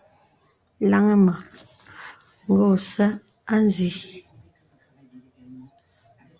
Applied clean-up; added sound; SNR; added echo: none; none; none; none.